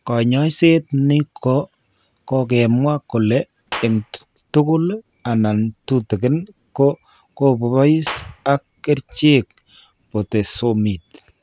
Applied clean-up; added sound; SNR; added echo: none; Clapping; 19 dB; none.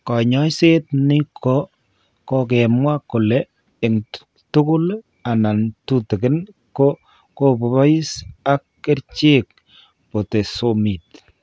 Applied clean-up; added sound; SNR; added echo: none; none; none; none.